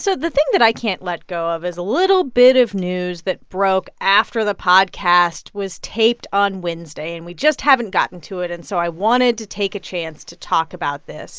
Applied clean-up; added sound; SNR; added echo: none; none; none; none.